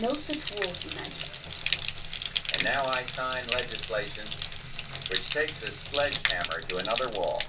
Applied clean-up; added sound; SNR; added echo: none; Bathtub (filling or washing); -3 dB; reverberation time 0.2 s.